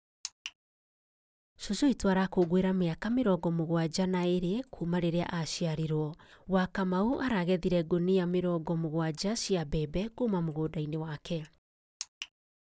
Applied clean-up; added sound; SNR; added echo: none; none; none; none.